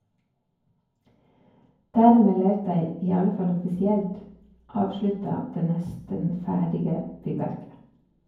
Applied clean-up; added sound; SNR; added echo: none; none; none; reverberation time 0.9 s.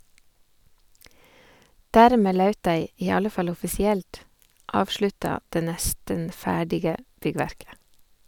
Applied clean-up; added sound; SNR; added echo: none; none; none; none.